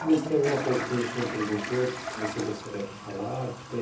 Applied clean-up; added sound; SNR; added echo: none; Toilet flush; 7 dB; reverberation time 0.3 s.